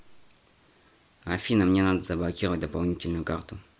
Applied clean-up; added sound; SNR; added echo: none; none; none; none.